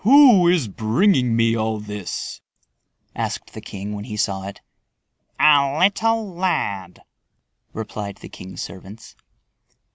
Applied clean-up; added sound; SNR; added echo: none; none; none; none.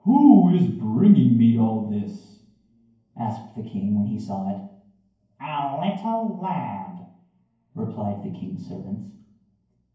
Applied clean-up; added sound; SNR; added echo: none; none; none; reverberation time 0.9 s.